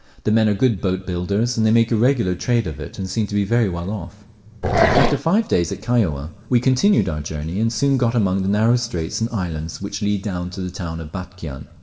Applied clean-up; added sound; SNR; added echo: none; Growling; -1 dB; reverberation time 2.3 s.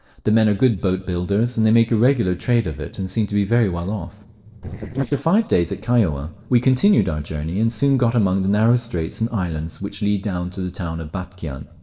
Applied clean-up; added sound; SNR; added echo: neural separator model SepFormer DNS4.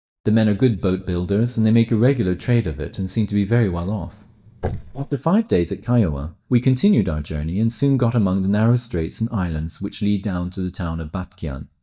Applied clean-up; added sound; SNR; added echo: neural mask model DeepFilterNet 3.